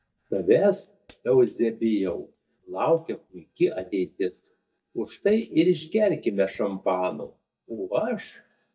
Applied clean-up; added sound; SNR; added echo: neural mask model DeepFilterNet 3.